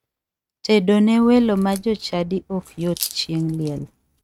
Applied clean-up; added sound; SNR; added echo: neural mask model RNNoise.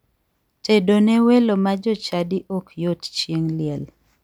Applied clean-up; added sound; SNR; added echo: none; none; none; none.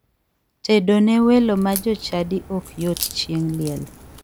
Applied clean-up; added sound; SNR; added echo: none; Crack; 14 dB; none.